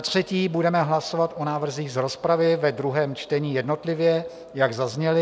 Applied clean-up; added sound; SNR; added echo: none; none; none; none.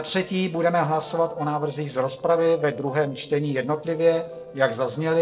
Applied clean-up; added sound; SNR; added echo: neural separator model SepFormer DNS4.